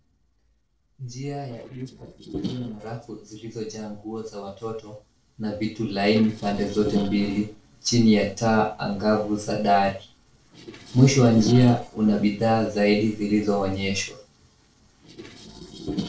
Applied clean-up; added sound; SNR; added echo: neural separator model SepFormer DNS4.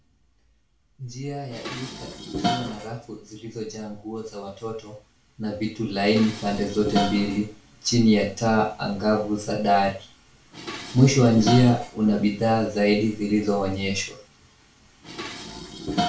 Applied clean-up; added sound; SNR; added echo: none; Dishes, pots, and pans; 11 dB; reverberation time 0.3 s.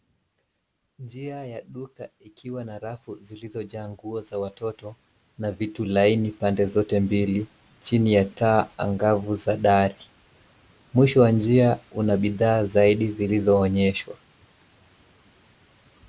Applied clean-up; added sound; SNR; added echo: none; none; none; none.